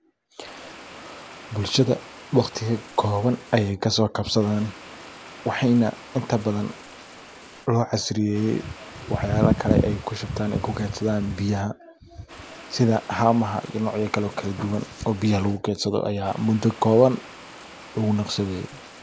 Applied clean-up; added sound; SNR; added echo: none; Water; 19 dB; none.